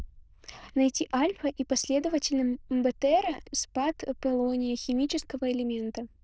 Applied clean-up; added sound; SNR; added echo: neural diffusion model UNIVERSE++.